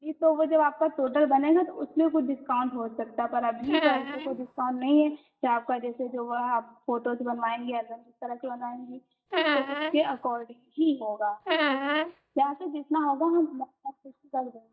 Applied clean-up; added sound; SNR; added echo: neural mask model DeepFilterNet 3.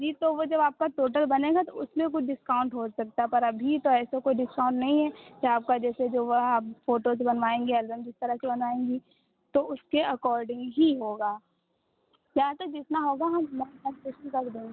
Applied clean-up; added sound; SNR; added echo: none; none; none; none.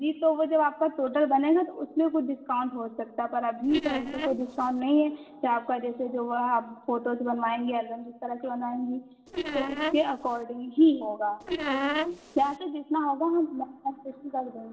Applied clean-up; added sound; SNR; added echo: neural separator model SepFormer DNS4.